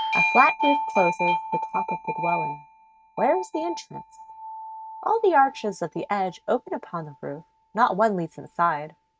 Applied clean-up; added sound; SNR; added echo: neural mask model RNNoise.